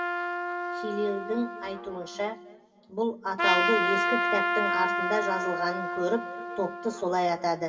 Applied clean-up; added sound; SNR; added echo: none; Trumpet; 0 dB; reverberation time 2.5 s.